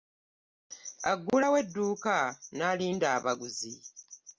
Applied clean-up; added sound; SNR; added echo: none; none; none; none.